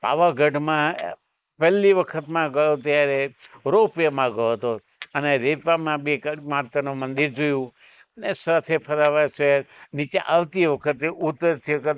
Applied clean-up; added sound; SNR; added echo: neural mask model Resemble Enhance denoiser.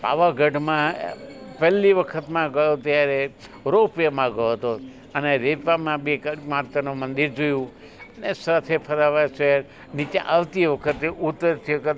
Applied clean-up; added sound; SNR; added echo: none; none; none; none.